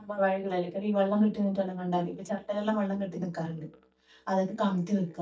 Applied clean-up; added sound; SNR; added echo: neural mask model DeepFilterNet 3.